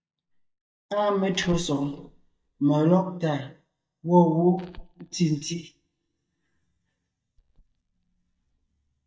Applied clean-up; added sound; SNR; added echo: neural mask model DeepFilterNet 3.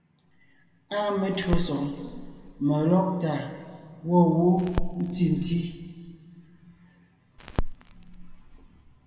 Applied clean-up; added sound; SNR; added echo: none; Crackle; 7 dB; reverberation time 2.0 s.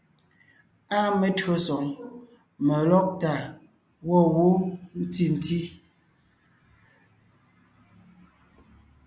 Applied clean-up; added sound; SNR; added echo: none; none; none; none.